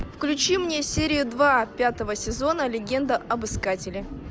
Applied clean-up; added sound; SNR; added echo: none; none; none; none.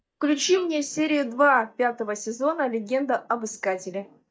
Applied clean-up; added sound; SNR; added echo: neural mask model DeepFilterNet 3.